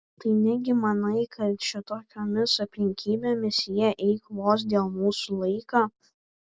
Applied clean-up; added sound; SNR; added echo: none; none; none; none.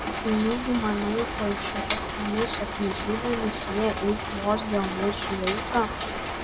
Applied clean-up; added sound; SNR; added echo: none; Rain; 1 dB; none.